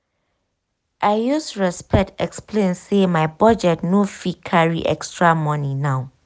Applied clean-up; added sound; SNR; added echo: none; none; none; none.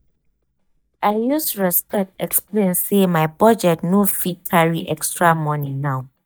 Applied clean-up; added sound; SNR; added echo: neural mask model DeepFilterNet 3.